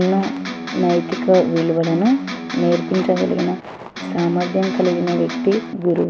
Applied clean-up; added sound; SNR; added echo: none; Electric guitar; 7 dB; none.